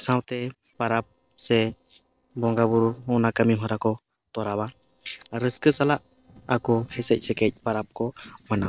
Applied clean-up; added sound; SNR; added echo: neural separator model SepFormer DNS4.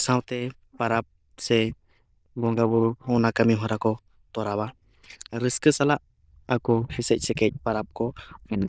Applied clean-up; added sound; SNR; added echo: neural diffusion model UNIVERSE++.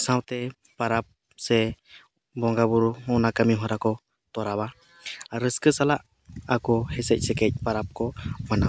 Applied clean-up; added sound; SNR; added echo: none; none; none; none.